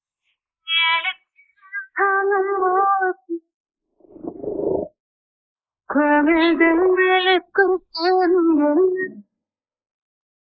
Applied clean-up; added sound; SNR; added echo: neural mask model Resemble Enhance denoiser.